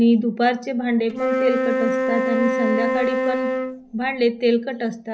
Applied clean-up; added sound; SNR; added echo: none; Wind instrument, woodwind instrument; 1 dB; none.